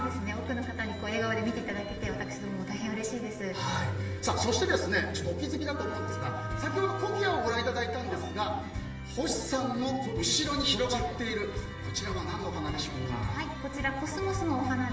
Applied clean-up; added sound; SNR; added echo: none; Wind instrument, woodwind instrument; 9 dB; reverberation time 0.8 s.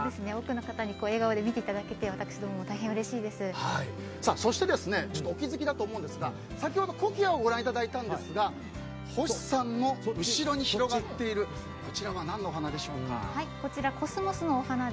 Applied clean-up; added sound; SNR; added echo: none; none; none; none.